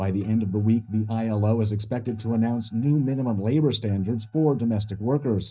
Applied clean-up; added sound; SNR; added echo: neural mask model DeepFilterNet 3.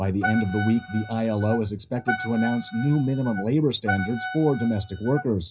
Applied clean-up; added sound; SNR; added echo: classical method WPE with log-MMSE.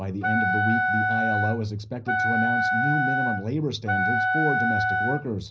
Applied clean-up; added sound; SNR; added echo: none; Wind instrument, woodwind instrument; -4 dB; reverberation time 0.4 s.